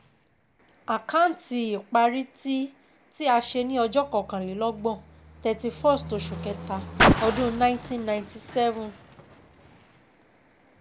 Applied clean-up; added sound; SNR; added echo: none; Car; 6 dB; none.